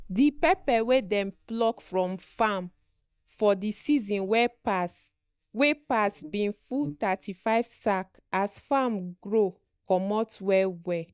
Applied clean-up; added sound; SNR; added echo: neural mask model DeepFilterNet 3.